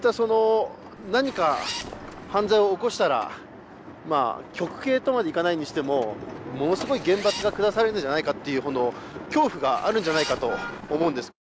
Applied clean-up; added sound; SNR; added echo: none; Zipper (clothing); 14 dB; none.